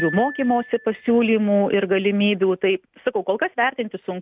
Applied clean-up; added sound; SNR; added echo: none; Piano; 19 dB; none.